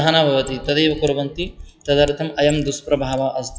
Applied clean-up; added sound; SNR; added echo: classical method log-MMSE.